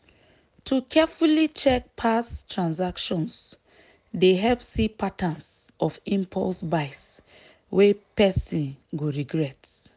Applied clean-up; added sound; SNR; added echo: none; none; none; none.